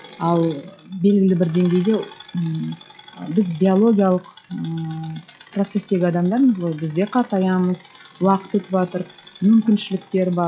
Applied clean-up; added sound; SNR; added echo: classical method log-MMSE.